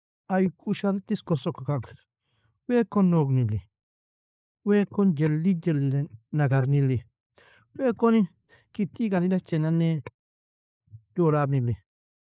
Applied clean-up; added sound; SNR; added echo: neural mask model Resemble Enhance denoiser.